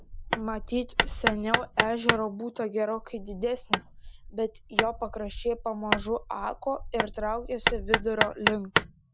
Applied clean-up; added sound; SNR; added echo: none; Hammer; -1 dB; none.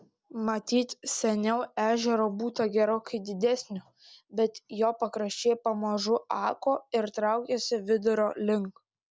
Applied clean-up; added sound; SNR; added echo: none; none; none; none.